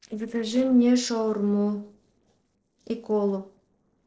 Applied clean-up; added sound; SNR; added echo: neural separator model SepFormer DNS4.